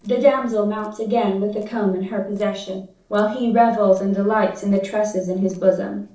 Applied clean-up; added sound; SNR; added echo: neural separator model SepFormer DNS4.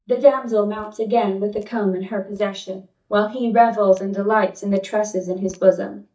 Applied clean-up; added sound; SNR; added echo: neural mask model DeepFilterNet 3.